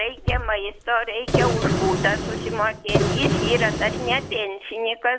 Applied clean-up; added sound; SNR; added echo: none; Printer; -1 dB; none.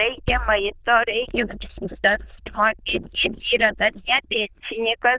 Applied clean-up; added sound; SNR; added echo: neural diffusion model UNIVERSE++.